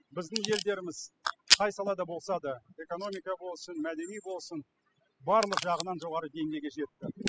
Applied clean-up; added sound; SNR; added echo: classical method spectral subtraction.